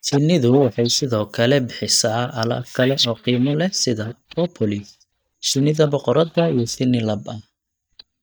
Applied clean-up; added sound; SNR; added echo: neural mask model DeepFilterNet 3.